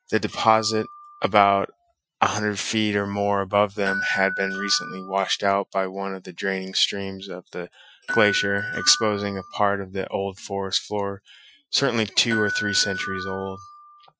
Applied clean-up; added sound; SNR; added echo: classical method Wiener filter.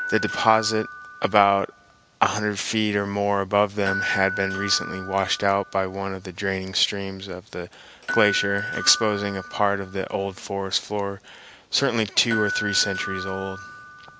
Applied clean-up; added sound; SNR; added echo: none; Door / Bell; 9 dB; none.